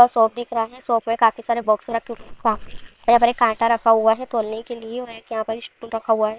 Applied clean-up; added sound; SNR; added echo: neural separator model SepFormer WHAM!.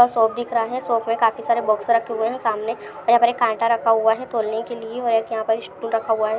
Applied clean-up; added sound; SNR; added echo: none; none; none; none.